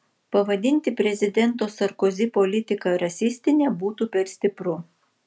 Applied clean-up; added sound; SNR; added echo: none; none; none; none.